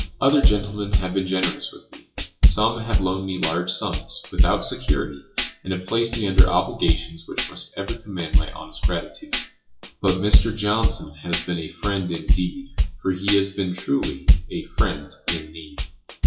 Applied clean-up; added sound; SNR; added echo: classical method WPE with log-MMSE.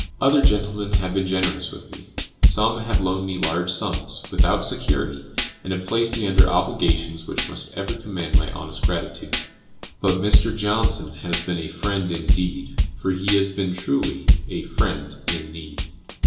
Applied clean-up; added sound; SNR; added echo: none; Tambourine / Drum / Drum kit; -2 dB; reverberation time 0.8 s.